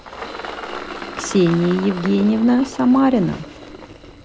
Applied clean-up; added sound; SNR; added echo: none; Engine; 13 dB; none.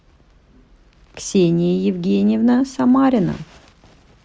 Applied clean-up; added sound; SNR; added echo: none; none; none; none.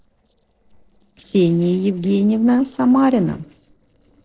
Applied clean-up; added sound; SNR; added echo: neural separator model SepFormer DNS4.